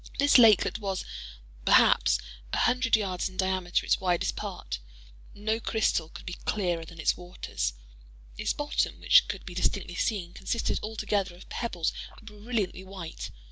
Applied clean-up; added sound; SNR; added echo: none; none; none; none.